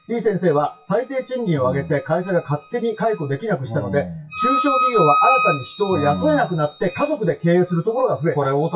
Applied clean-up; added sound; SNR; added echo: classical method WPE with log-MMSE.